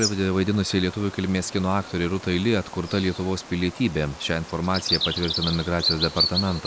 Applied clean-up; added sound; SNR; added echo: none; Bird vocalization, bird call, bird song; 6 dB; none.